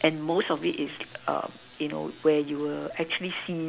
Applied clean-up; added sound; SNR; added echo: none; none; none; none.